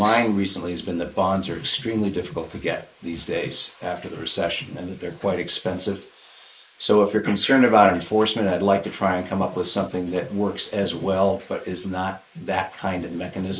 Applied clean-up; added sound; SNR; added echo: neural mask model Resemble Enhance denoiser.